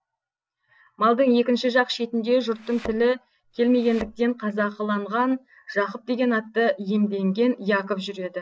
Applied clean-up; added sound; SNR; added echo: neural separator model SepFormer DNS4.